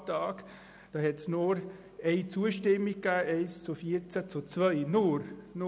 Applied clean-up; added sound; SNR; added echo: none; none; none; none.